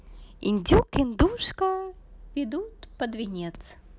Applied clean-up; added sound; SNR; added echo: none; none; none; none.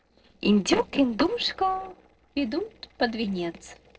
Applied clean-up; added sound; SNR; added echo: neural separator model SepFormer DNS4.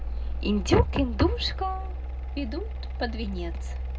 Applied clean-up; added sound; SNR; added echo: none; Mechanical fan; 3 dB; reverberation time 0.2 s.